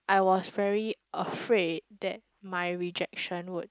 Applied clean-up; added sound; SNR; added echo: neural mask model Resemble Enhance denoiser.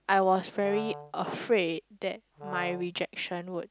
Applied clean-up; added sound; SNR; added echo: none; Brass instrument; 13 dB; none.